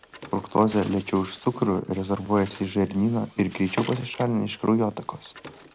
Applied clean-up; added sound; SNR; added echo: none; Bird; 18 dB; none.